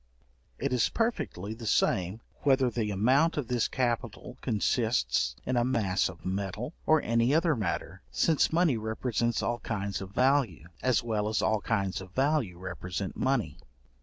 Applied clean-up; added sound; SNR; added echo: none; none; none; none.